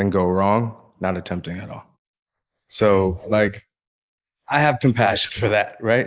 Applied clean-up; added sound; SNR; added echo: neural mask model Resemble Enhance denoiser.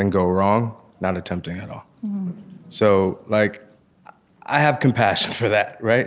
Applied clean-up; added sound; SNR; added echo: none; none; none; none.